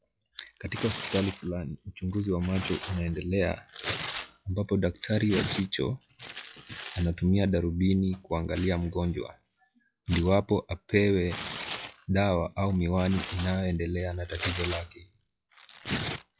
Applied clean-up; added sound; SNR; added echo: classical method log-MMSE.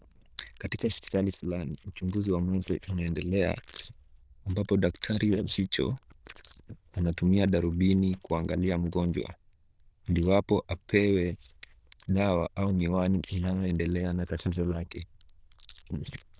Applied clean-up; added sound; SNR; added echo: neural diffusion model UNIVERSE++.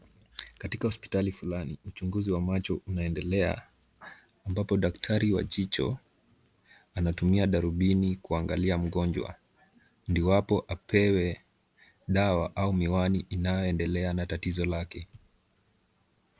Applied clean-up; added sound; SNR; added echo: none; none; none; none.